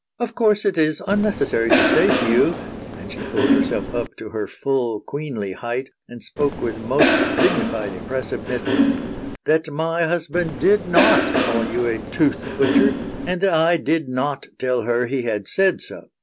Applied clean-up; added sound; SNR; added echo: none; Cough; -1 dB; none.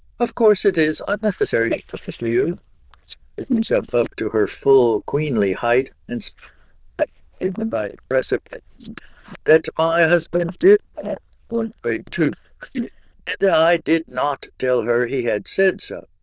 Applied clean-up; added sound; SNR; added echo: neural diffusion model UNIVERSE++.